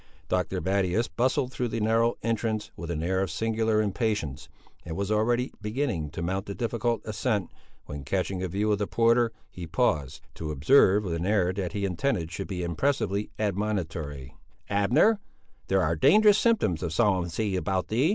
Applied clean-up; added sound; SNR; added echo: none; none; none; none.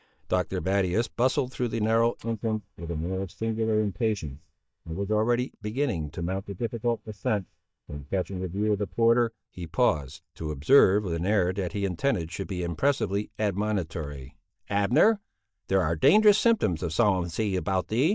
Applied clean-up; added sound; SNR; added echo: neural mask model DeepFilterNet 3.